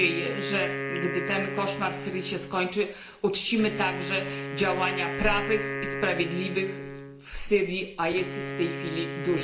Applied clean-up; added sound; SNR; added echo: none; Wind instrument, woodwind instrument; 6 dB; reverberation time 0.8 s.